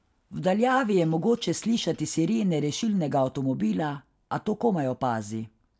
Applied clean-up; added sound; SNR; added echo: none; none; none; none.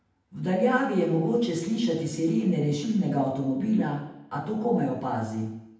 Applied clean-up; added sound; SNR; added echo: none; none; none; reverberation time 0.8 s.